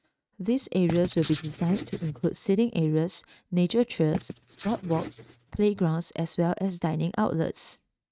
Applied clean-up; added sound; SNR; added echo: neural mask model RNNoise.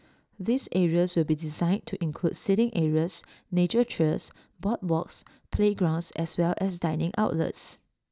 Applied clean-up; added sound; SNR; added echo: none; none; none; none.